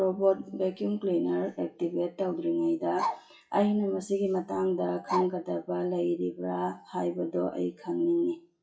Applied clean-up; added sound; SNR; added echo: classical method WPE with log-MMSE.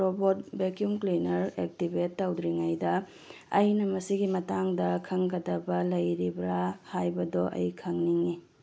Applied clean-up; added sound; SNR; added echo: none; none; none; none.